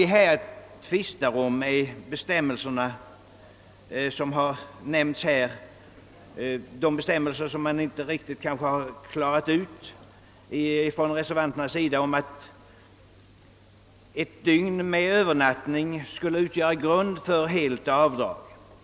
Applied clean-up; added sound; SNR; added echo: none; none; none; none.